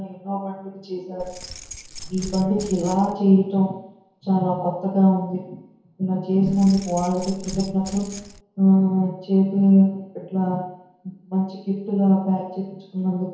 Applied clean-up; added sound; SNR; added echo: none; Keys jangling; 15 dB; reverberation time 1.0 s.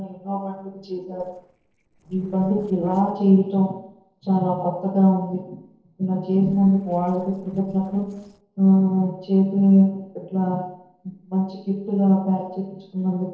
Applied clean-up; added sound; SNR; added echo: neural separator model SepFormer DNS4.